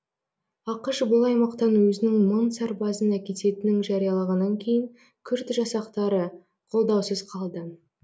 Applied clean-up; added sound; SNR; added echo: none; none; none; none.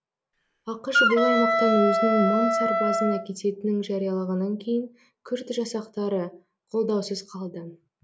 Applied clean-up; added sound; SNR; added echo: none; Wind instrument, woodwind instrument; -3 dB; none.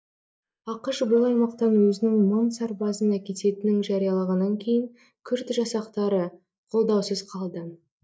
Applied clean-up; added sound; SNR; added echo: neural mask model DeepFilterNet 3.